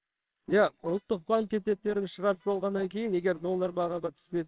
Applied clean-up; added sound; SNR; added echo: neural separator model SepFormer WHAMR!.